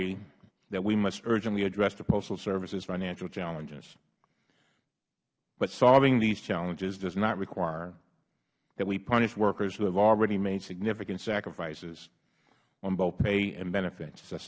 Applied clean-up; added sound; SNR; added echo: none; none; none; none.